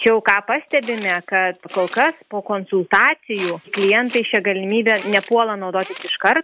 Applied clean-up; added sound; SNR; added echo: none; Tools; 17 dB; none.